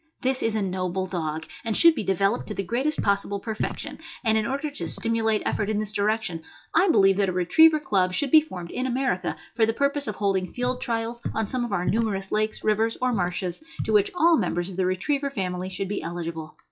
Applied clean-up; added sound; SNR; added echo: classical method log-MMSE.